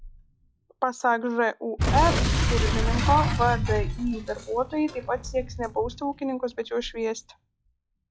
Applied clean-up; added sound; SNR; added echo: classical method log-MMSE.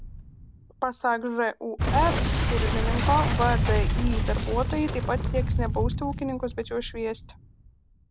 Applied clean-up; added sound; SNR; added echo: none; Boom; -2 dB; none.